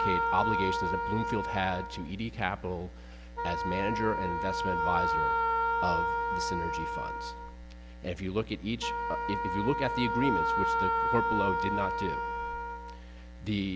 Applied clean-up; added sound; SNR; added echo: none; Wind instrument, woodwind instrument; -2 dB; none.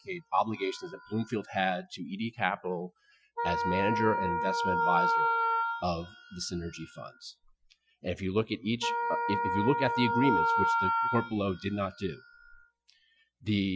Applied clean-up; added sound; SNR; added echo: classical method Wiener filter.